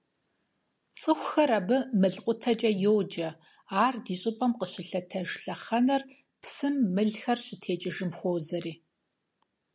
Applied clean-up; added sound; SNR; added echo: none; none; none; none.